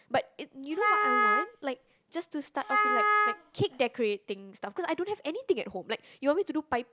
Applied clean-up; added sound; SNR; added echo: none; Wind instrument, woodwind instrument; -5 dB; none.